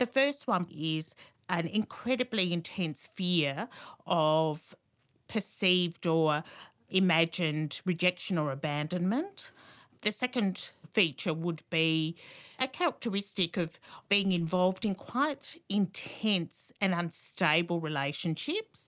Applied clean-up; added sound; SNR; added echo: none; none; none; none.